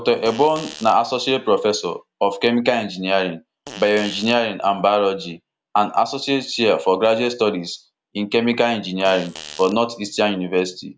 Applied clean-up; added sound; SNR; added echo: none; Fart; 16 dB; none.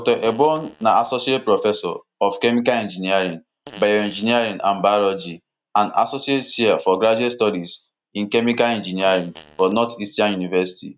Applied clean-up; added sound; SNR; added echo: neural mask model RNNoise.